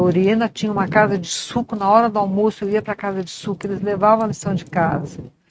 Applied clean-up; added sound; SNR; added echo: neural mask model RNNoise.